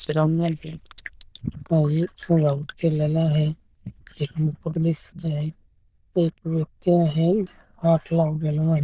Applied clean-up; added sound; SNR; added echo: neural diffusion model UNIVERSE++.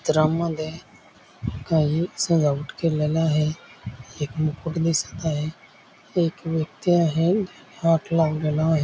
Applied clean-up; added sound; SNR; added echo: none; none; none; none.